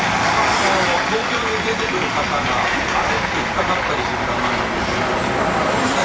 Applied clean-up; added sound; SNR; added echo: none; Train; -1 dB; reverberation time 1.0 s.